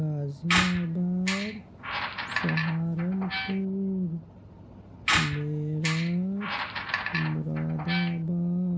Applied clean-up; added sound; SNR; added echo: none; Squeak; 2 dB; none.